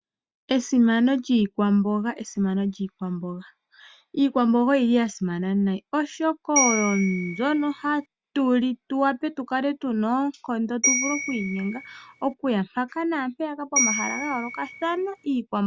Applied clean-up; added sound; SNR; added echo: none; Bell; 4 dB; none.